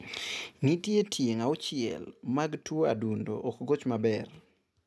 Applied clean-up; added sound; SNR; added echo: none; none; none; none.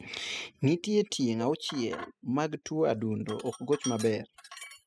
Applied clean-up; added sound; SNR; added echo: classical method spectral subtraction.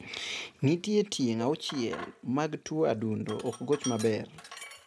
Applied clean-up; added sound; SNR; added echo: none; Cowbell + Sink (filling or washing); 16 dB; none.